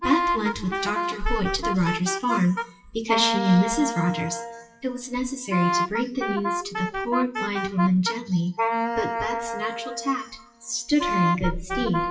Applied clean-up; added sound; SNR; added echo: classical method WPE with log-MMSE.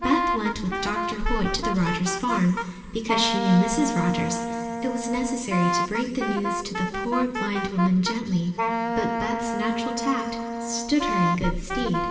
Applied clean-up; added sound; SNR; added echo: none; Wind instrument, woodwind instrument; 3 dB; reverberation time 2.3 s.